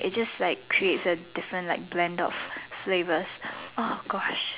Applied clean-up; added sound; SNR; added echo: none; Fart; 19 dB; none.